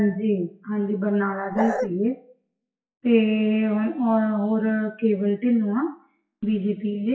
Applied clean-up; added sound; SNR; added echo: classical method WPE with log-MMSE.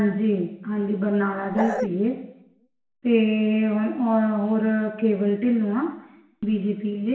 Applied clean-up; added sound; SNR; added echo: none; Bark; 3 dB; reverberation time 0.8 s.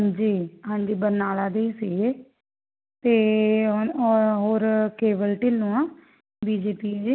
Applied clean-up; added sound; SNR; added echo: none; none; none; none.